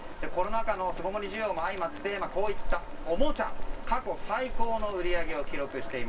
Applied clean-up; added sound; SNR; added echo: none; Boiling; -2 dB; reverberation time 0.2 s.